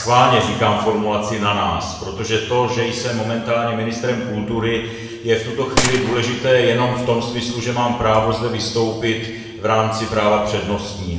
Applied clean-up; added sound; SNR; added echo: none; Gunshot, gunfire; 8 dB; reverberation time 1.2 s.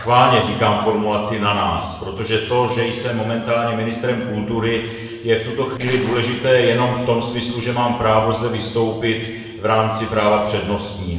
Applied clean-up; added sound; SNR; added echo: neural separator model SepFormer DNS4.